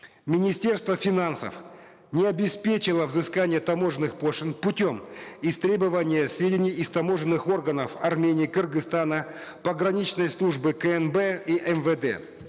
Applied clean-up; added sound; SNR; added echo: none; none; none; none.